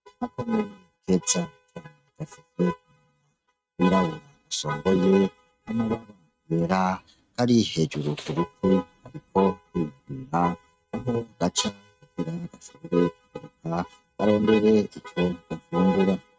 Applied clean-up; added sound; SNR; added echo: neural mask model RNNoise.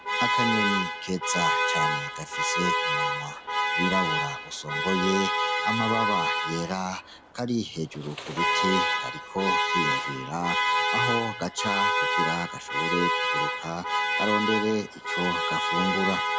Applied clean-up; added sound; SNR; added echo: none; Alarm; -4 dB; none.